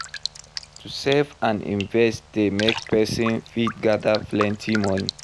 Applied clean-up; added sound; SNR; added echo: none; Raindrop; 11 dB; none.